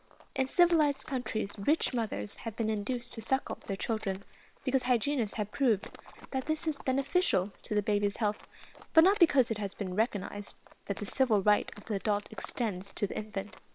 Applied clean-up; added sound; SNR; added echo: neural separator model SepFormer WHAM!.